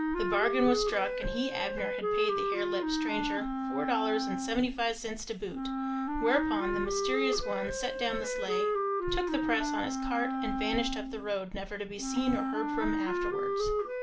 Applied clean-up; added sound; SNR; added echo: none; Wind instrument, woodwind instrument; -1 dB; reverberation time 0.3 s.